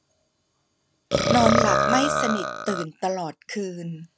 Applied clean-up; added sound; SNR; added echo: none; Burping, eructation; -3 dB; none.